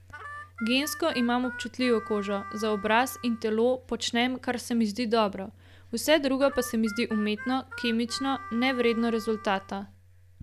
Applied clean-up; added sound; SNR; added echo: none; Harmonica; 14 dB; none.